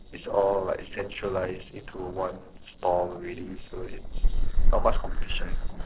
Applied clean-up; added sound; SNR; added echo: neural separator model SepFormer DNS4.